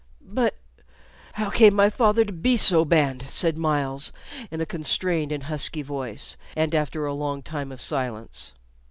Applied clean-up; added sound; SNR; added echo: none; none; none; none.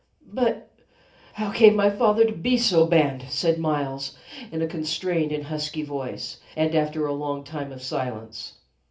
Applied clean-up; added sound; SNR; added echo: none; none; none; reverberation time 0.3 s.